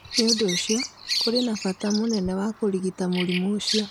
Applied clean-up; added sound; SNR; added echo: none; Bird vocalization, bird call, bird song; 5 dB; none.